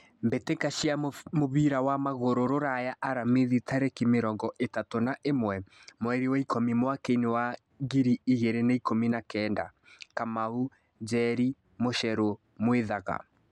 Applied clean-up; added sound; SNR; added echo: none; none; none; none.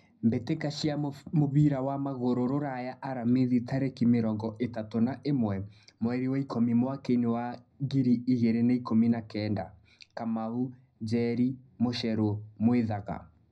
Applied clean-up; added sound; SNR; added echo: none; none; none; reverberation time 0.4 s.